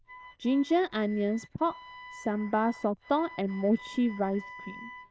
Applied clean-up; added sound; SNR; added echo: neural diffusion model UNIVERSE++.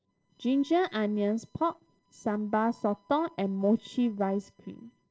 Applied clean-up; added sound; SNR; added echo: neural separator model SepFormer DNS4.